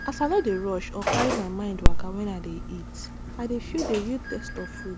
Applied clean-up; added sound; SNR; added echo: none; Telephone; -4 dB; none.